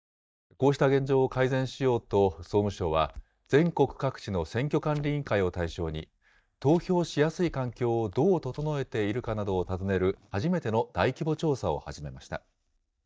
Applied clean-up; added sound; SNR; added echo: neural mask model DeepFilterNet 3.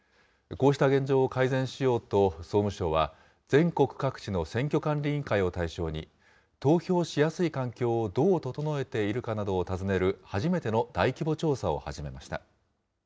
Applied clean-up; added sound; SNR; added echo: none; none; none; none.